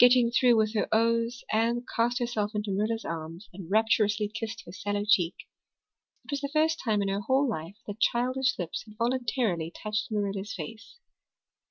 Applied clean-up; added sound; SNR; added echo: none; none; none; none.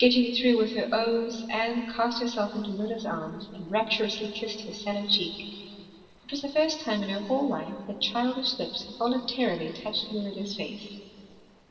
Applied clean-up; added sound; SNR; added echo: neural separator model SepFormer DNS4.